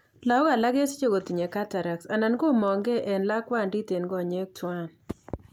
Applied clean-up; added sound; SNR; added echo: none; none; none; none.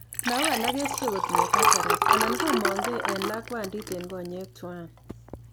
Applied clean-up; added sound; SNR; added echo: none; Liquid; -5 dB; none.